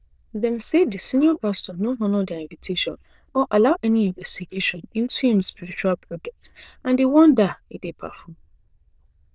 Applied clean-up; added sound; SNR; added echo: neural diffusion model UNIVERSE++.